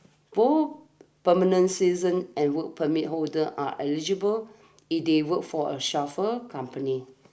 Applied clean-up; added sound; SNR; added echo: none; none; none; none.